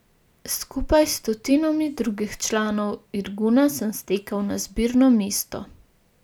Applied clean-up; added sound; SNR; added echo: none; none; none; none.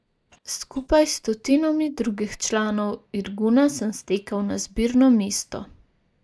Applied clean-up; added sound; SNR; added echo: neural mask model DeepFilterNet 3.